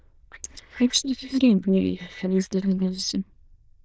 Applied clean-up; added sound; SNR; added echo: neural diffusion model UNIVERSE++.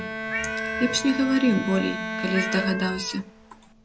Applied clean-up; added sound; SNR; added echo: none; Cat + Bowed string instrument; 5 dB; none.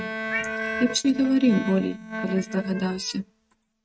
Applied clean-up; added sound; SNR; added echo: neural mask model RNNoise.